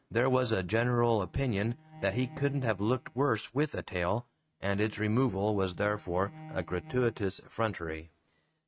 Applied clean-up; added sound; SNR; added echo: neural mask model RNNoise.